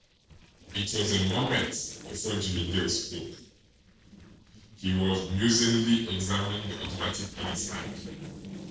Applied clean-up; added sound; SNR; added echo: neural separator model SepFormer DNS4.